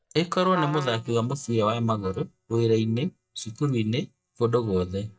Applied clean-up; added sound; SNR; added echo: neural mask model DeepFilterNet 3.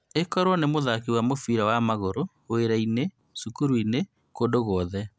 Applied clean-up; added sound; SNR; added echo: none; none; none; none.